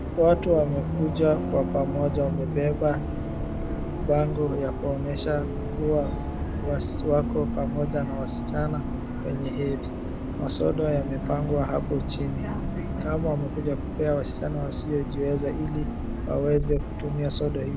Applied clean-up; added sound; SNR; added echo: none; Bus; 2 dB; none.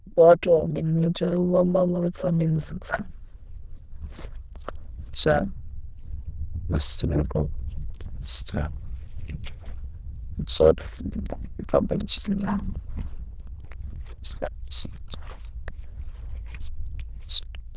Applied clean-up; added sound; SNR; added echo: neural diffusion model UNIVERSE++.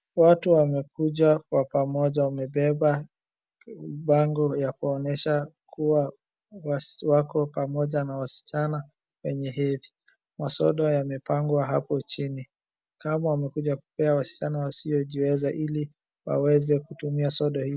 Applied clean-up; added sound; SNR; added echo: none; none; none; none.